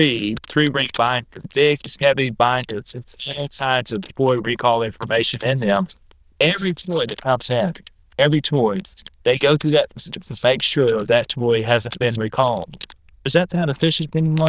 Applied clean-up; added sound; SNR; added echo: neural diffusion model UNIVERSE++.